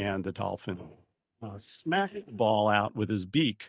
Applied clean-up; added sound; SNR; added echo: neural mask model DeepFilterNet 3.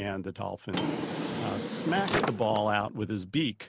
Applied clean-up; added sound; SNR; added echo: none; Drawer open or close; 2 dB; none.